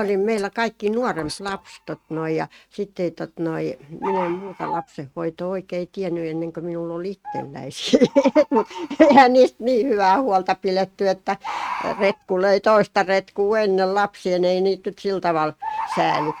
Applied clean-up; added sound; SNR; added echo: neural mask model RNNoise.